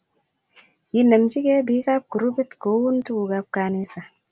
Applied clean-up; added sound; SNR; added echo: none; none; none; none.